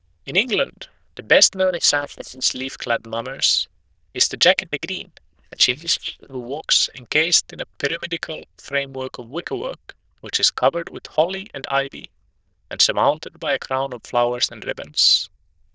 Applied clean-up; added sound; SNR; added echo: neural diffusion model UNIVERSE++.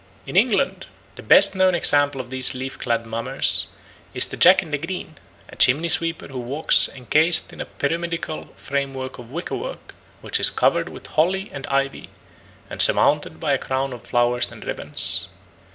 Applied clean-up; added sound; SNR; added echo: none; none; none; none.